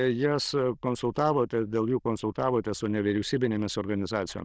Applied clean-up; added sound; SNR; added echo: neural diffusion model UNIVERSE++.